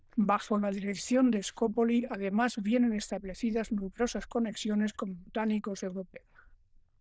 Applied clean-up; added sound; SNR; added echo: neural diffusion model UNIVERSE++.